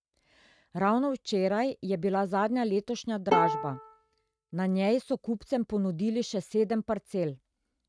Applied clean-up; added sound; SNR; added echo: neural mask model RNNoise.